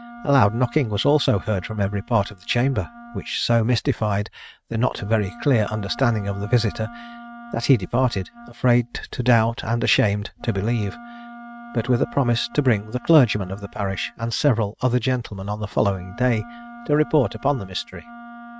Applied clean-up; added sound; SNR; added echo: neural mask model RNNoise.